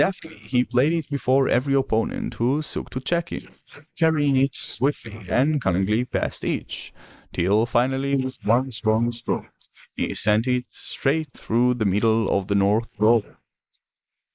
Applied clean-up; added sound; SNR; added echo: neural mask model Resemble Enhance denoiser.